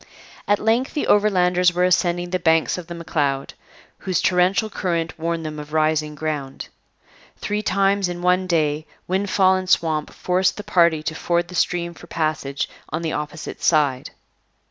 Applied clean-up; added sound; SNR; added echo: none; none; none; none.